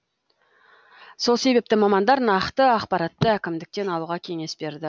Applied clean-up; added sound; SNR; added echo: none; none; none; none.